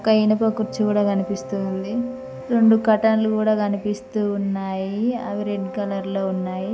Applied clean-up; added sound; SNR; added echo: none; Wind instrument, woodwind instrument; 15 dB; none.